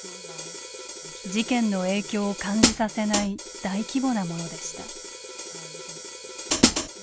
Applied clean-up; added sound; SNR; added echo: none; Hi-hat; 1 dB; none.